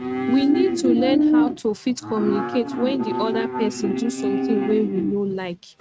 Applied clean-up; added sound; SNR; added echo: neural mask model RNNoise.